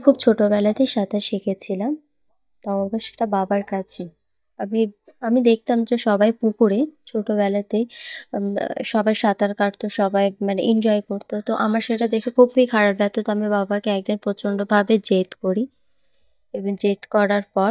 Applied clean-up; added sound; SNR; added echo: neural mask model DeepFilterNet 3.